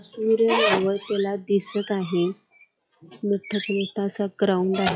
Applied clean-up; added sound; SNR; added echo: classical method log-MMSE.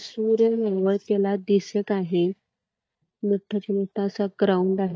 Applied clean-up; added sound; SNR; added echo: neural mask model DeepFilterNet 3.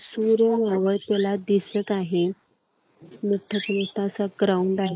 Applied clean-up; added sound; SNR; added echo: neural mask model Resemble Enhance denoiser.